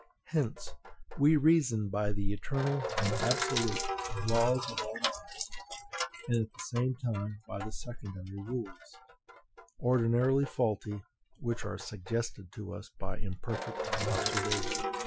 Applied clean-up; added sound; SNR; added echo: classical method Wiener filter.